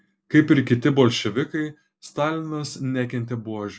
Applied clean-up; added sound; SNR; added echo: none; none; none; none.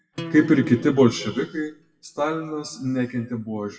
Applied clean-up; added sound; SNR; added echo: classical method WPE with log-MMSE.